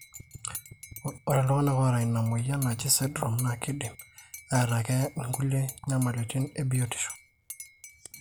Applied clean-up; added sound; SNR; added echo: none; Cutlery, silverware / Dishes, pots, and pans / Chink, clink; 18 dB; none.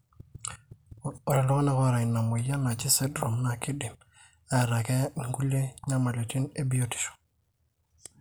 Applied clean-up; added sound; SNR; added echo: none; none; none; none.